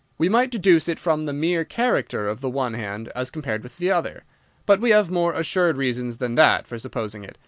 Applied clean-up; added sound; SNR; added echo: none; none; none; none.